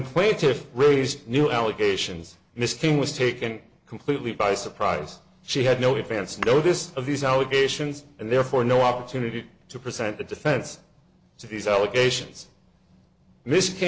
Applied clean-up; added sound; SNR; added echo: neural separator model SepFormer DNS4.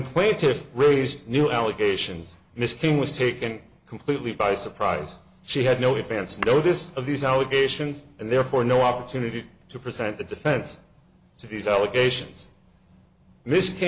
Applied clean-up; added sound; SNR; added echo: none; Tap / Hammer; 16 dB; none.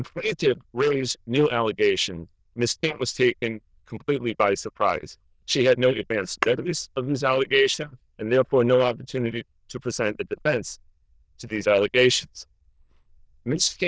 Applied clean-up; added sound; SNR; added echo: neural diffusion model UNIVERSE++.